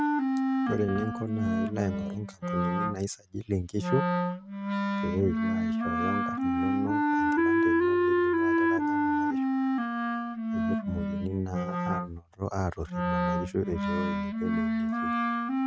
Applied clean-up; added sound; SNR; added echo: neural mask model RNNoise.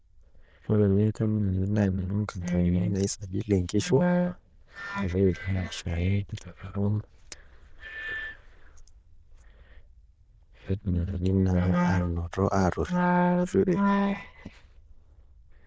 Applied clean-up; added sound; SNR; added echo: neural diffusion model UNIVERSE++.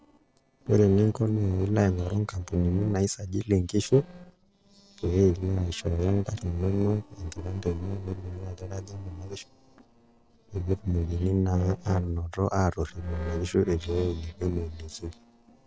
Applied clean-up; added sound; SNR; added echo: neural separator model SepFormer DNS4.